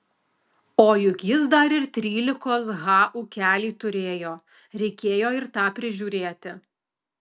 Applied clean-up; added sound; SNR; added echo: none; none; none; none.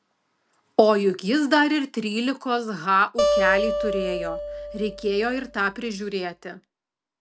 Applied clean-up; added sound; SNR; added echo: none; Acoustic guitar; 3 dB; none.